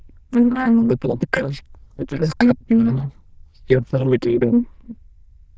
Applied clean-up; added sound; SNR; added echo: neural diffusion model UNIVERSE++.